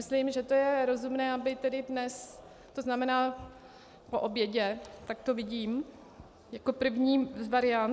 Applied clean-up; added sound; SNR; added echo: none; none; none; none.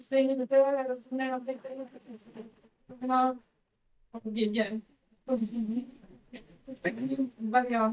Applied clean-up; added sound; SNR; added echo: neural mask model DeepFilterNet 3.